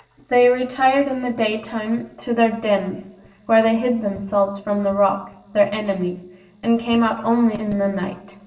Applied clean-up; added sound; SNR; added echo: none; none; none; reverberation time 0.7 s.